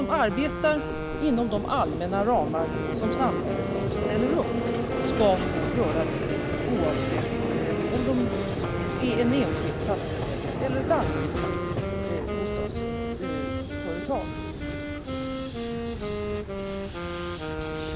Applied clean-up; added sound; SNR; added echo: none; Wind instrument, woodwind instrument + Vehicle; -1 dB; none.